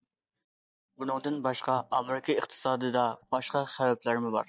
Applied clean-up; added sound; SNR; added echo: neural mask model DeepFilterNet 3.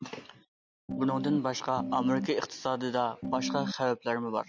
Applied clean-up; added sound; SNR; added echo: none; Piano; 2 dB; none.